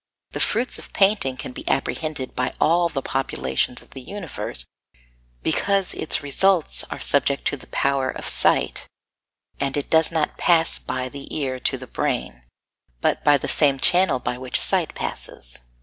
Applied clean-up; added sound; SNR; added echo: none; none; none; none.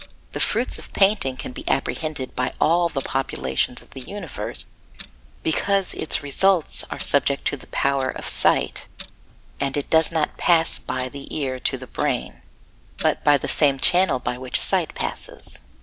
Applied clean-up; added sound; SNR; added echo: none; Clock; 18 dB; none.